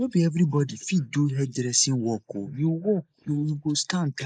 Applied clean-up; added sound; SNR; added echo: neural mask model Resemble Enhance denoiser.